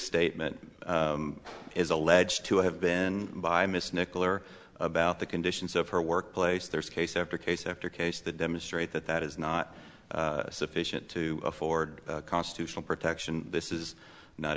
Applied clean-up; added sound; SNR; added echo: none; none; none; none.